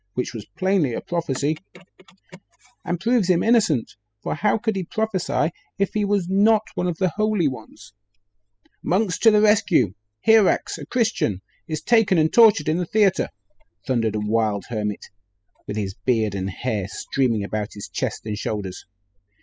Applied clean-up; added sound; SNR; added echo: classical method spectral subtraction.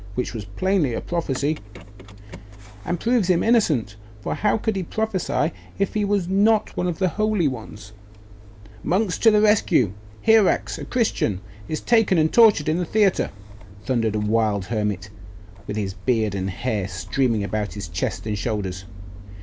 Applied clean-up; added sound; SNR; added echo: none; Engine starting / Motor vehicle (road); 15 dB; none.